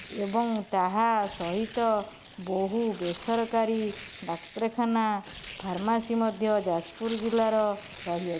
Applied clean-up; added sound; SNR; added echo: none; Tearing; 15 dB; none.